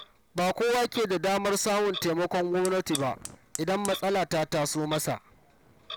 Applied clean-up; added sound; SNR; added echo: none; Clock + Fire; 16 dB; none.